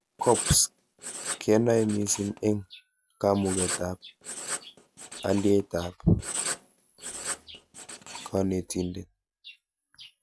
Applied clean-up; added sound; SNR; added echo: none; Writing; 9 dB; none.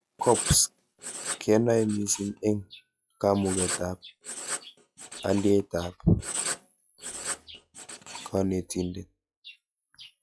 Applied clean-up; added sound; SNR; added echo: classical method log-MMSE.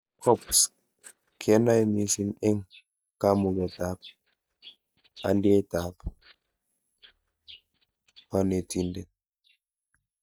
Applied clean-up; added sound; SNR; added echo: neural mask model DeepFilterNet 3.